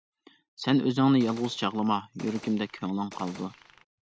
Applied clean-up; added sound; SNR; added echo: none; Gunshot, gunfire; 19 dB; none.